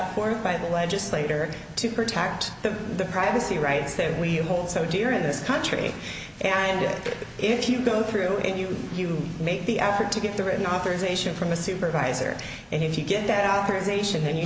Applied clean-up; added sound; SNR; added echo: none; Dishes, pots, and pans; 17 dB; none.